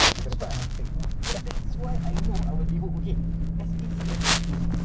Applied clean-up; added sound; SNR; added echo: none; none; none; none.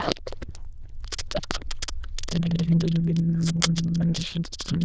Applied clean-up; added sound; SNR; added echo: neural diffusion model UNIVERSE++.